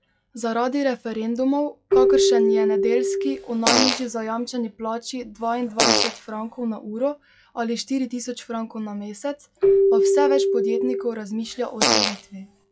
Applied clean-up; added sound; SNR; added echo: classical method log-MMSE.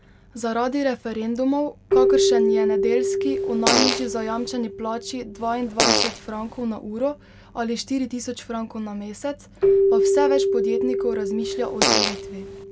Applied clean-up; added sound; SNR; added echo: none; Keyboard (musical) + Fart; -3 dB; none.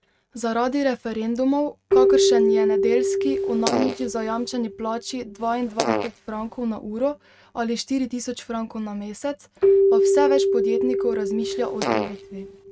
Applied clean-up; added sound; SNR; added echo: neural mask model RNNoise.